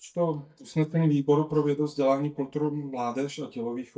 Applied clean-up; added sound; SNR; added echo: neural mask model DeepFilterNet 3.